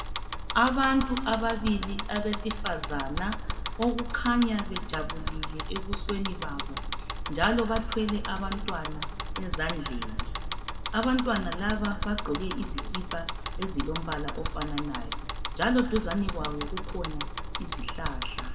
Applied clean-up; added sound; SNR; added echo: none; Bicycle; 1 dB; reverberation time 1.6 s.